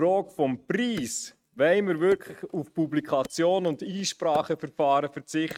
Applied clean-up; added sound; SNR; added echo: neural mask model RNNoise.